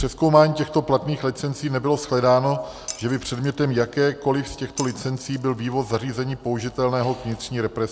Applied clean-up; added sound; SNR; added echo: none; Glass; 18 dB; none.